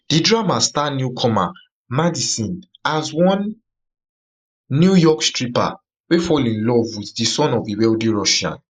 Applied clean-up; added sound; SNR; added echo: neural mask model Resemble Enhance denoiser.